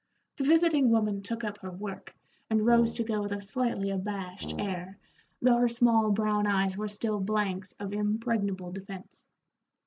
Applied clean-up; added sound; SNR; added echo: none; Brass instrument; 14 dB; none.